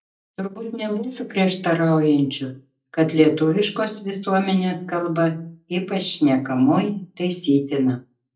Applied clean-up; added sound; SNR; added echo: neural mask model DeepFilterNet 3.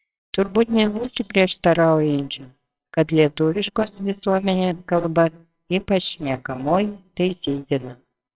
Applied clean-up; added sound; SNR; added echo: neural separator model SepFormer WHAMR!.